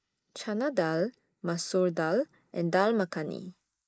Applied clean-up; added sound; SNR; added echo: neural mask model Resemble Enhance denoiser.